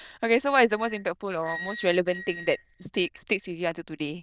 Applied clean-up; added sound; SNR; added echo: neural diffusion model UNIVERSE++.